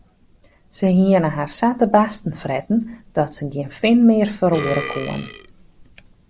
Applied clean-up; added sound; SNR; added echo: none; Burping, eructation; 11 dB; none.